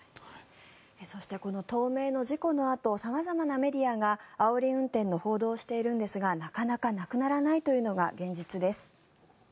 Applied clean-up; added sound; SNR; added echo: none; none; none; none.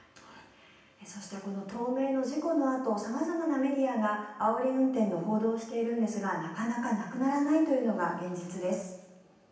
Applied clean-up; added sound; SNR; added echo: none; none; none; reverberation time 0.9 s.